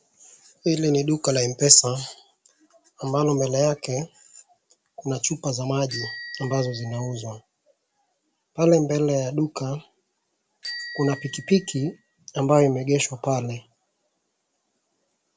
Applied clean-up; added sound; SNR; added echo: none; Bicycle bell; 16 dB; none.